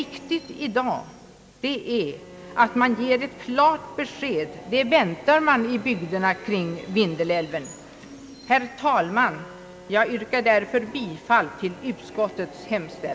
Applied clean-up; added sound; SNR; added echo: none; Subway, metro, underground + Bowed string instrument; 18 dB; none.